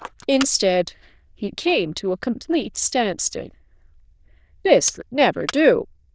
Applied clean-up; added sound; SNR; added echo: neural diffusion model UNIVERSE++.